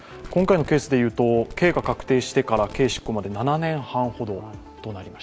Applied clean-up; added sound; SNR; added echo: none; Fireworks; 17 dB; none.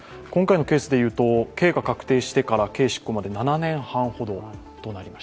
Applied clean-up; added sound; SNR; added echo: none; none; none; none.